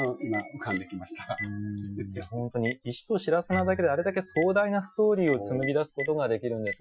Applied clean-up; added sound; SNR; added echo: classical method Wiener filter.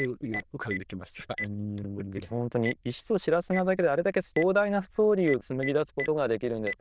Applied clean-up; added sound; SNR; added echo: neural diffusion model UNIVERSE++.